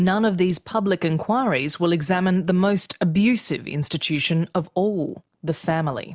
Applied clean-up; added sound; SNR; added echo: none; none; none; none.